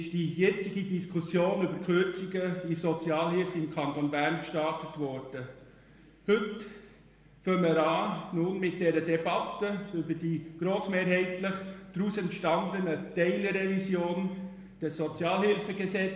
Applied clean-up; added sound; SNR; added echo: none; none; none; reverberation time 1.0 s.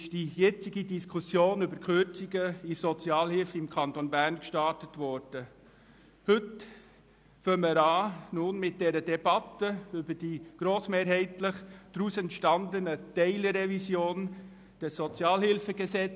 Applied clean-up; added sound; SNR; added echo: none; none; none; none.